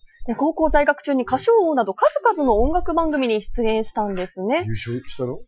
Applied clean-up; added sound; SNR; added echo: classical method Wiener filter.